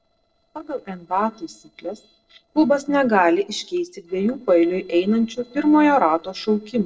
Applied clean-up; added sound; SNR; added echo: neural separator model SepFormer DNS4.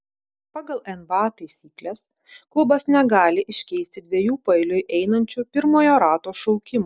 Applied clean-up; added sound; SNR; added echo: none; none; none; none.